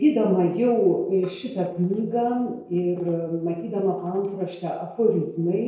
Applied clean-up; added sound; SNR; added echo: neural separator model SepFormer DNS4.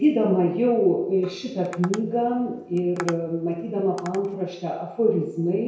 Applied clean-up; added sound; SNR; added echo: none; Tap; 18 dB; reverberation time 0.5 s.